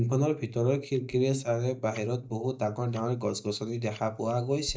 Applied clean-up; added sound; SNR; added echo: neural mask model DeepFilterNet 3.